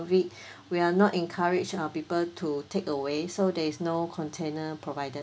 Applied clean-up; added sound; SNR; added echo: none; none; none; none.